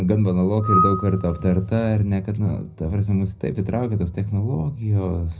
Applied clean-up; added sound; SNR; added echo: none; Screech / Glass; 4 dB; reverberation time 0.3 s.